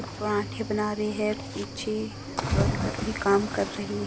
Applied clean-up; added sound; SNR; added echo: none; Cricket / Waves, surf; 3 dB; none.